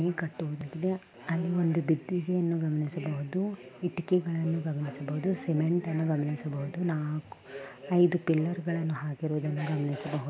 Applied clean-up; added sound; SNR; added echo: none; none; none; none.